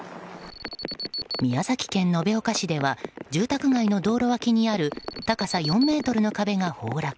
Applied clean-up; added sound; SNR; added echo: none; Alarm; 11 dB; none.